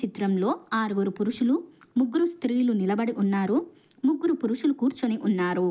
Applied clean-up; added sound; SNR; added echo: none; none; none; none.